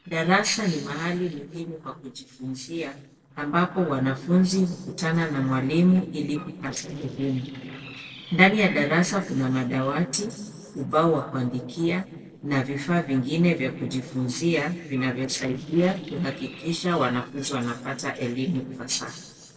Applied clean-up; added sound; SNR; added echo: neural separator model SepFormer DNS4.